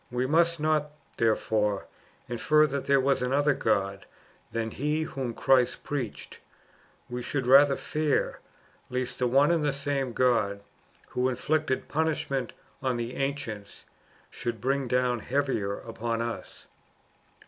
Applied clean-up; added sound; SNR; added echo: none; none; none; none.